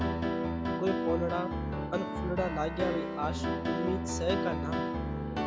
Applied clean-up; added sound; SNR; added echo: none; Piano; -3 dB; none.